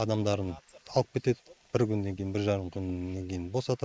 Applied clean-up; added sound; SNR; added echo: neural mask model Resemble Enhance denoiser.